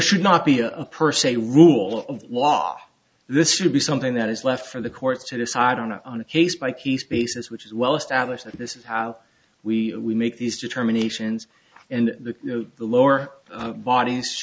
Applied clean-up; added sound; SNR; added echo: none; none; none; none.